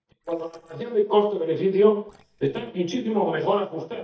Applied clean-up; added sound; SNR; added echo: neural mask model DeepFilterNet 3.